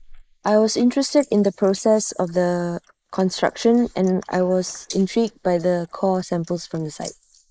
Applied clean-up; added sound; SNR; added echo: neural mask model Resemble Enhance denoiser.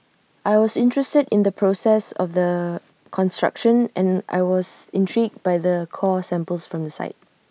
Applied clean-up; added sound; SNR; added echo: none; none; none; none.